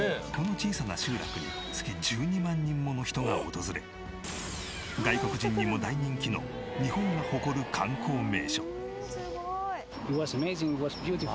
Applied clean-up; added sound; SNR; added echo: none; none; none; none.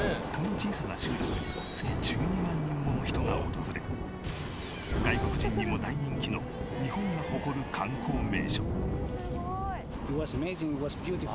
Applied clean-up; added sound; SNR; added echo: none; Thunder; 1 dB; none.